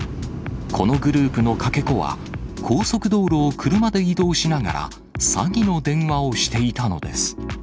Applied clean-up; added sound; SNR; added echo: none; none; none; none.